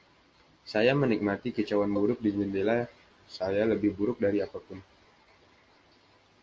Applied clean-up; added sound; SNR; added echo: none; Bowed string instrument; 13 dB; none.